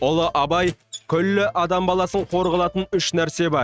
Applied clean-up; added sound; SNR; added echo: neural mask model RNNoise.